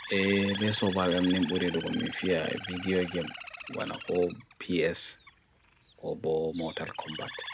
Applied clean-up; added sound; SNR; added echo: none; Bird; 11 dB; none.